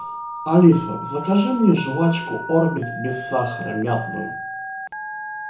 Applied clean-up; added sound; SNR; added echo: none; Telephone; 10 dB; reverberation time 0.6 s.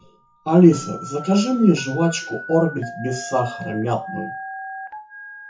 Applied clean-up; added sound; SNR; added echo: classical method WPE with log-MMSE.